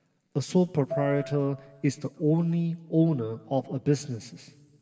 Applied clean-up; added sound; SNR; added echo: none; Marimba, xylophone; 14 dB; reverberation time 2.8 s.